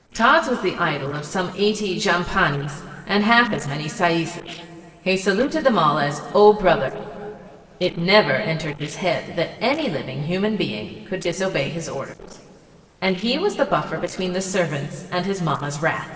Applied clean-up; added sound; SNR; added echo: neural separator model SepFormer DNS4.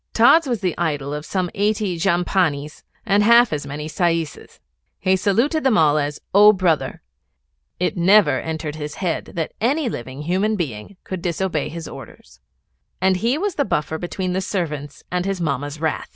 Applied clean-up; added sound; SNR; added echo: none; none; none; none.